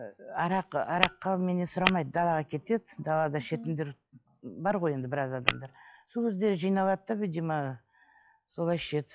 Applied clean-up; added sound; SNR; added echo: classical method log-MMSE.